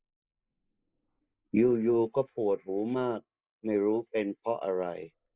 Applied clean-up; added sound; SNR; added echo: neural mask model Resemble Enhance denoiser.